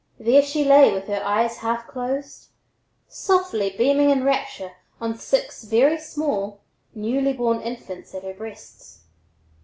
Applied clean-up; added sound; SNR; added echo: none; none; none; none.